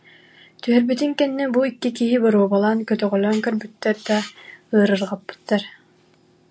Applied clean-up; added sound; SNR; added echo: none; none; none; none.